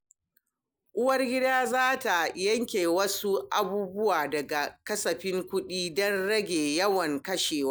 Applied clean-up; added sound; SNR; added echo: none; none; none; none.